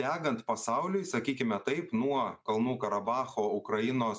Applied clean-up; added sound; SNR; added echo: none; none; none; none.